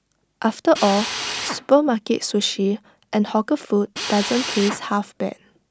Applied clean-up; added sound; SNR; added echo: none; Drill; 8 dB; none.